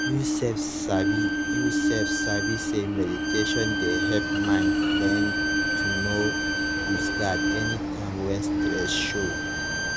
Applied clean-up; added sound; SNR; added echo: none; Bowed string instrument + Train; -5 dB; none.